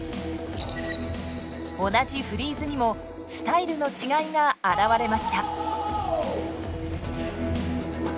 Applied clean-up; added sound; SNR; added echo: none; none; none; none.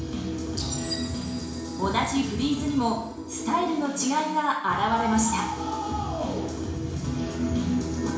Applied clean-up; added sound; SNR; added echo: none; none; none; reverberation time 0.7 s.